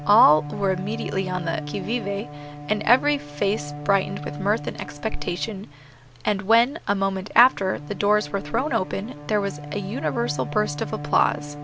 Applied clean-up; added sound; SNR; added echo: none; Bowed string instrument; 11 dB; none.